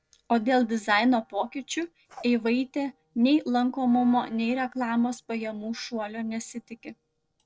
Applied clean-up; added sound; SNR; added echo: neural separator model SepFormer DNS4.